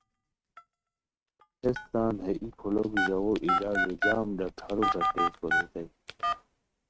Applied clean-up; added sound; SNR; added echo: neural mask model RNNoise.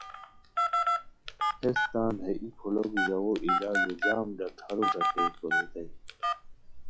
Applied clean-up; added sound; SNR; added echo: classical method log-MMSE.